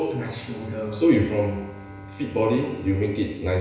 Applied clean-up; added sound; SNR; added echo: none; Bowed string instrument; 18 dB; reverberation time 1.0 s.